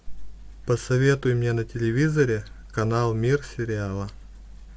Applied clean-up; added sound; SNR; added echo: none; none; none; none.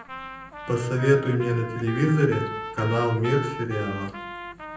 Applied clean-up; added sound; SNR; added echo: none; Trumpet; 11 dB; reverberation time 0.6 s.